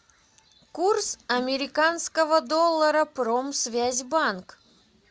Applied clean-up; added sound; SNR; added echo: none; none; none; none.